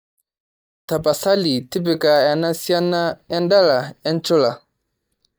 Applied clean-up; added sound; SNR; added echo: neural mask model DeepFilterNet 3.